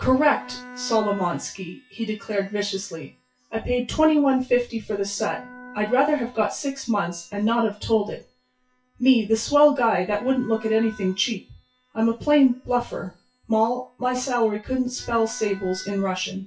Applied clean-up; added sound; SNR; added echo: classical method WPE with log-MMSE.